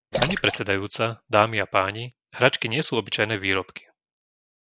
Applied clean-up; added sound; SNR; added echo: neural mask model Resemble Enhance denoiser.